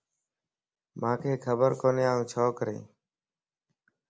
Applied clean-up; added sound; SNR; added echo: none; none; none; none.